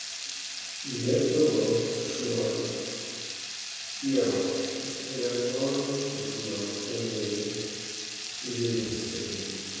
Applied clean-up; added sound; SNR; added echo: none; Water tap, faucet / Liquid; 6 dB; reverberation time 2.2 s.